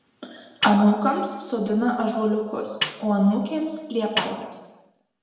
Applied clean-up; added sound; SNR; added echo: none; Snare drum; 9 dB; reverberation time 1.0 s.